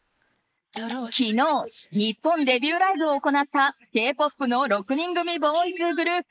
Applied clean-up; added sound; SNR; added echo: neural mask model Resemble Enhance denoiser.